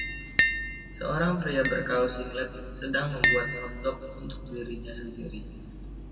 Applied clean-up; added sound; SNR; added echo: none; Tap; 0 dB; reverberation time 1.9 s.